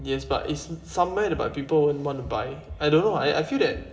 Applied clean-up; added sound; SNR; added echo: none; none; none; reverberation time 0.9 s.